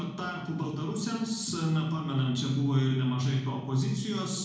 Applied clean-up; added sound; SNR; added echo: none; none; none; reverberation time 0.9 s.